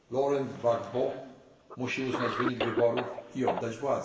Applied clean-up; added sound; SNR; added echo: none; Cough; 6 dB; reverberation time 1.1 s.